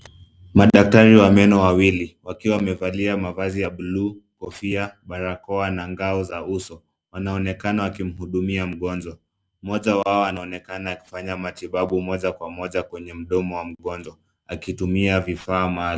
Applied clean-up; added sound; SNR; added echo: none; none; none; none.